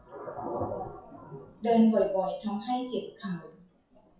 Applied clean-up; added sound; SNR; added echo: classical method WPE with log-MMSE.